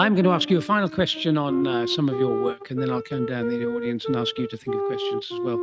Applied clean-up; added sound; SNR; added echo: neural mask model RNNoise.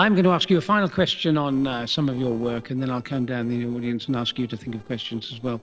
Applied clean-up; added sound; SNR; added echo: neural separator model SepFormer DNS4.